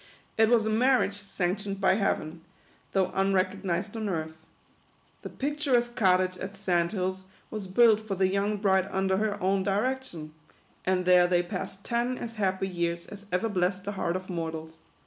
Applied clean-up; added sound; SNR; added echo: none; none; none; none.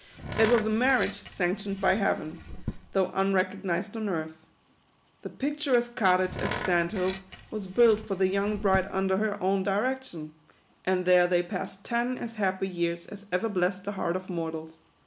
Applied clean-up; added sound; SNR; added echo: none; Tools; 10 dB; none.